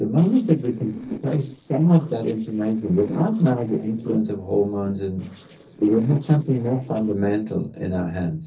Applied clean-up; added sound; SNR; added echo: neural separator model SepFormer DNS4.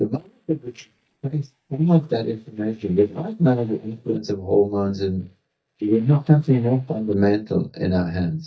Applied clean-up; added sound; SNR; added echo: neural mask model DeepFilterNet 3.